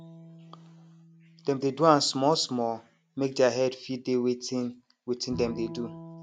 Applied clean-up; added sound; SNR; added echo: none; Bowed string instrument; 19 dB; none.